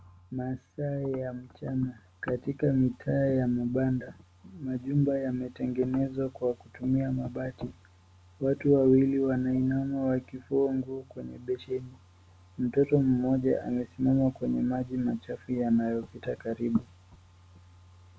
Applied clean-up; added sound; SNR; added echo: none; none; none; none.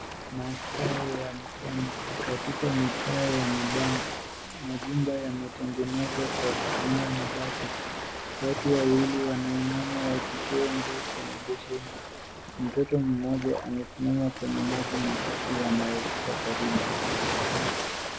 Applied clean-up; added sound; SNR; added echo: none; Ocean; 2 dB; none.